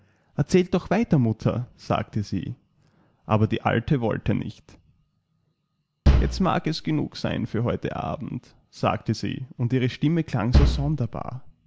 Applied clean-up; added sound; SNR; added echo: none; Bass drum; -4 dB; none.